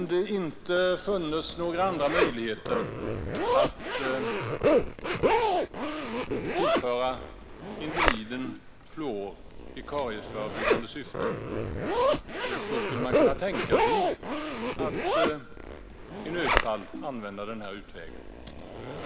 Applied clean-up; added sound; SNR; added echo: none; Zipper (clothing); -4 dB; none.